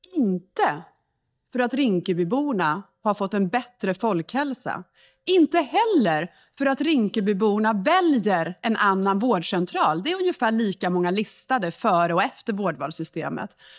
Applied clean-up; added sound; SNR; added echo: neural mask model DeepFilterNet 3.